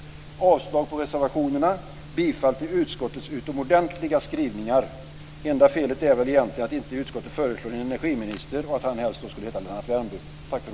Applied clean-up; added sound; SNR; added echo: none; none; none; none.